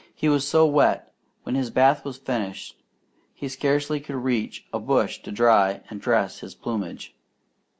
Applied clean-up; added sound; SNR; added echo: none; none; none; none.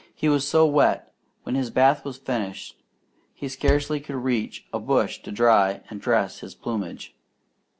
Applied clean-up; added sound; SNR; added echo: none; Bass drum; 7 dB; none.